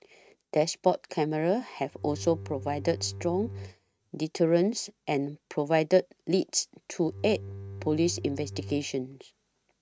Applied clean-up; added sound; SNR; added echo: neural mask model RNNoise.